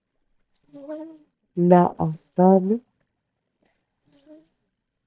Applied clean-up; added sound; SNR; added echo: neural mask model DeepFilterNet 3.